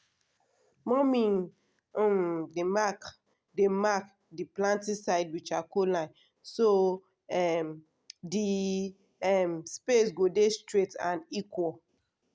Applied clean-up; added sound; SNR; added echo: none; none; none; none.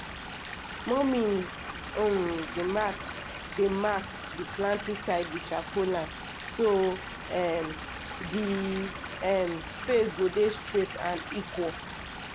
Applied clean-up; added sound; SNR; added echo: none; Stream / Liquid; 8 dB; none.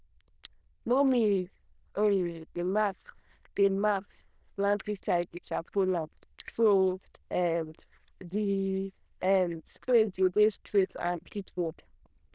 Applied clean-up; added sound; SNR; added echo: neural diffusion model UNIVERSE++.